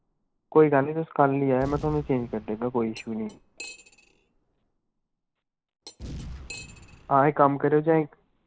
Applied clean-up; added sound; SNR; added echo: none; Boom + Cutlery, silverware; 18 dB; none.